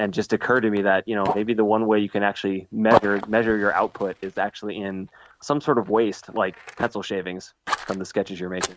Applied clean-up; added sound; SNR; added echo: neural mask model RNNoise.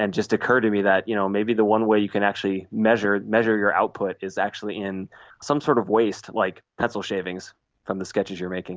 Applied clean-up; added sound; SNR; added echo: none; none; none; none.